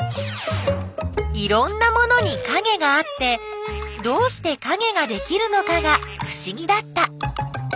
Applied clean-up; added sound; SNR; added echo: none; none; none; none.